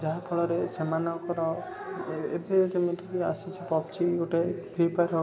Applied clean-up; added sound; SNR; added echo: none; none; none; none.